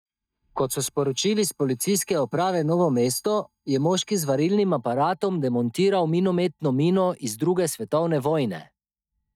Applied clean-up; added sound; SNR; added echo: neural mask model DeepFilterNet 3.